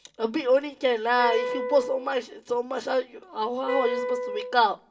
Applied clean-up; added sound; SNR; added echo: none; Wind instrument, woodwind instrument; 5 dB; reverberation time 0.2 s.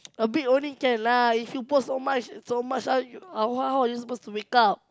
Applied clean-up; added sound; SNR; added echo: none; none; none; none.